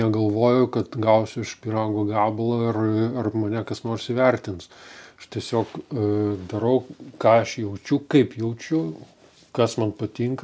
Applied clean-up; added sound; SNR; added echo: none; none; none; none.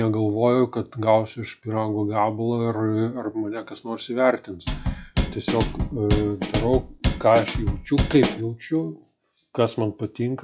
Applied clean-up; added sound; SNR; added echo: classical method log-MMSE.